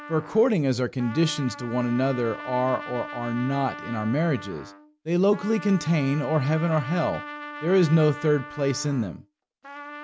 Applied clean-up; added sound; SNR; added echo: none; Trumpet; 14 dB; none.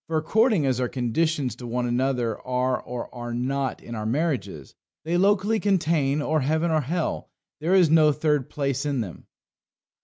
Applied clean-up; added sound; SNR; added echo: none; none; none; none.